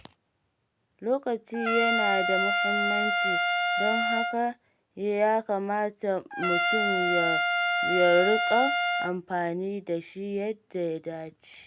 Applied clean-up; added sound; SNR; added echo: none; Trumpet; -3 dB; none.